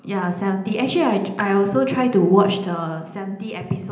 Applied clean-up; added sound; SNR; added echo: none; none; none; reverberation time 0.9 s.